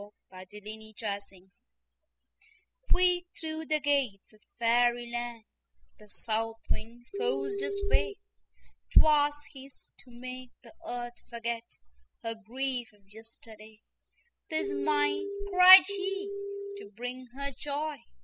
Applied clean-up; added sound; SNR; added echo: classical method spectral subtraction.